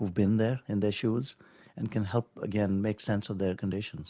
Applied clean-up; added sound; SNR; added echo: none; none; none; none.